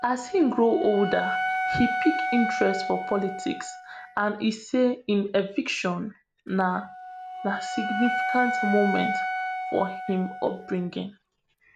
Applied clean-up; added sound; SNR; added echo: none; Wind instrument, woodwind instrument; 5 dB; none.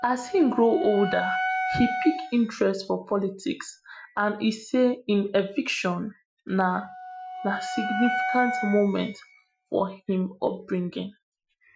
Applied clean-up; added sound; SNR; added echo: classical method Wiener filter.